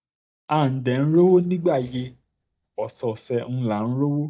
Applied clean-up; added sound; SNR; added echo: neural mask model DeepFilterNet 3.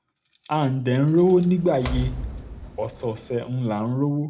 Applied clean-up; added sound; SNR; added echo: none; Door; 11 dB; reverberation time 0.2 s.